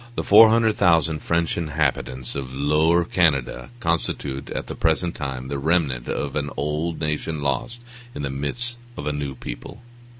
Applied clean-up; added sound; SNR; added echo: none; none; none; none.